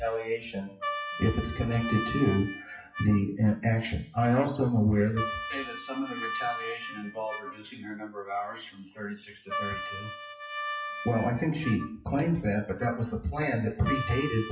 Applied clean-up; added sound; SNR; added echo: classical method WPE with log-MMSE.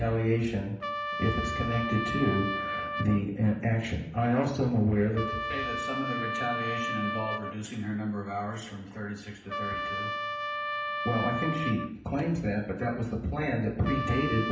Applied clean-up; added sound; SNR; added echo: none; Trumpet; 6 dB; reverberation time 0.8 s.